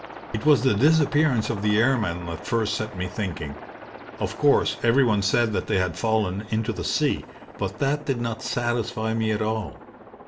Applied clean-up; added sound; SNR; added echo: none; Aircraft; 16 dB; reverberation time 0.4 s.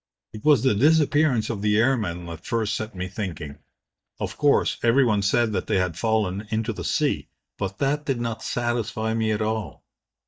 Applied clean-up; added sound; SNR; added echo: neural mask model DeepFilterNet 3.